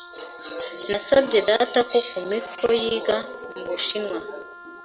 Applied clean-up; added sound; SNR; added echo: none; Wind instrument, woodwind instrument; 17 dB; reverberation time 1.3 s.